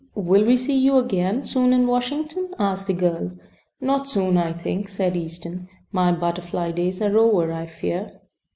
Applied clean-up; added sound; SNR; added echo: none; none; none; none.